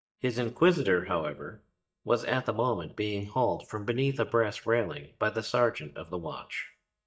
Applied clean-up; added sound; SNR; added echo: neural mask model DeepFilterNet 3.